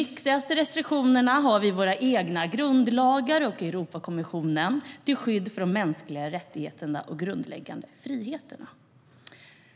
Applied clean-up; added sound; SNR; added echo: none; none; none; none.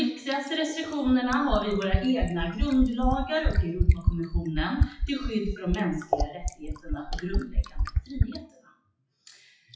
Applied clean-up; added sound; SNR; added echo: classical method WPE with log-MMSE.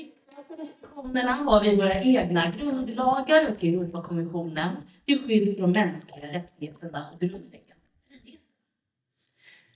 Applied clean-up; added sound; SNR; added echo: neural mask model DeepFilterNet 3.